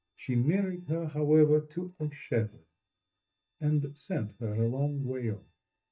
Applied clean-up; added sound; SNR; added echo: neural mask model DeepFilterNet 3.